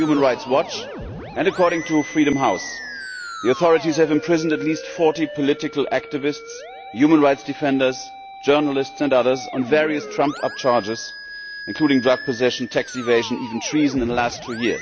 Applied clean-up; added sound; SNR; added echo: none; Musical instrument; 14 dB; none.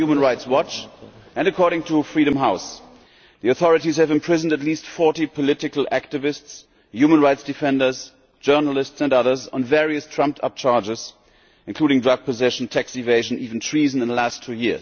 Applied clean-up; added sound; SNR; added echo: none; none; none; none.